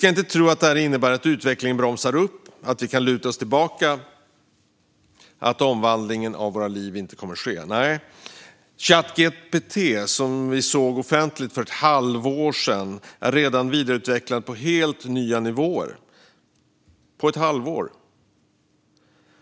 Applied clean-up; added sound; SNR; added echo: none; none; none; none.